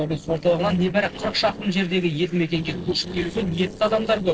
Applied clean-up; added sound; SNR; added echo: neural separator model SepFormer DNS4.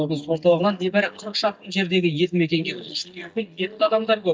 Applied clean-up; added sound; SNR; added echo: neural mask model DeepFilterNet 3.